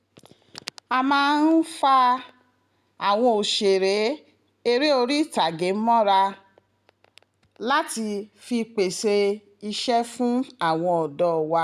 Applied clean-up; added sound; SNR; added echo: none; none; none; none.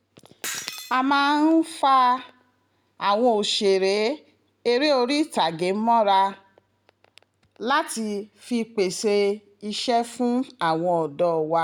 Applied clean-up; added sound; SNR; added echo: none; Shatter; 16 dB; none.